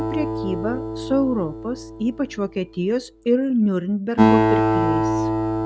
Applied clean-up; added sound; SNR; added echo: none; Acoustic guitar; -1 dB; none.